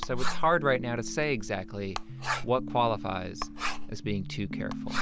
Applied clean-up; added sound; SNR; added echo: none; Writing; 3 dB; none.